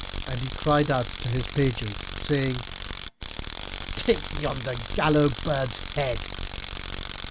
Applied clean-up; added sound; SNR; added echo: none; Tools; 4 dB; none.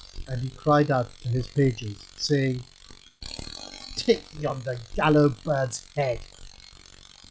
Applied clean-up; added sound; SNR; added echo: classical method log-MMSE.